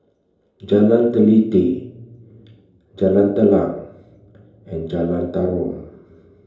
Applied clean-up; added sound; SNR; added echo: none; none; none; reverberation time 2.8 s.